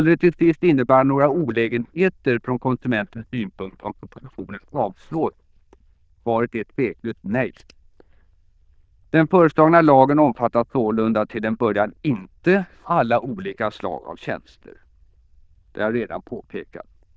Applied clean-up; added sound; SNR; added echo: neural diffusion model UNIVERSE++.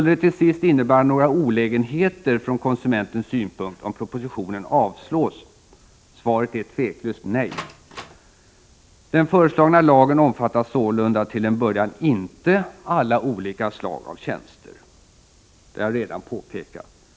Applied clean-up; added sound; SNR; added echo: none; Door; 19 dB; none.